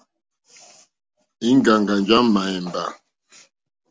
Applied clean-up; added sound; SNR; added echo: none; none; none; none.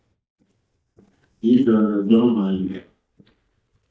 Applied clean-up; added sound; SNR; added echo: neural mask model DeepFilterNet 3.